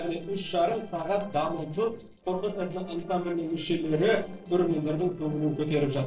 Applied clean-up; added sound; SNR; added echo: neural separator model SepFormer DNS4.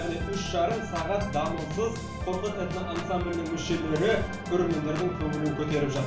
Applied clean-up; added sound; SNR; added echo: none; Organ; 6 dB; reverberation time 0.3 s.